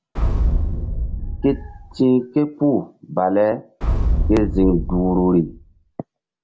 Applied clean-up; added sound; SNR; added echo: none; Boom; 1 dB; none.